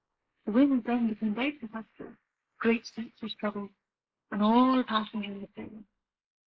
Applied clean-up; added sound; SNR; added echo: neural mask model Resemble Enhance denoiser.